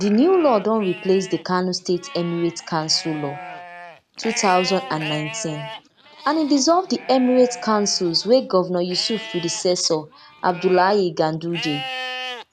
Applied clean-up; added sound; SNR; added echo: none; Livestock, farm animals, working animals; 14 dB; none.